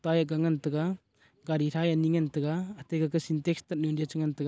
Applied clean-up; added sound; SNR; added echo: none; none; none; none.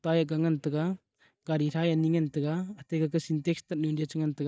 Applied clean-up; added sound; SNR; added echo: neural mask model DeepFilterNet 3.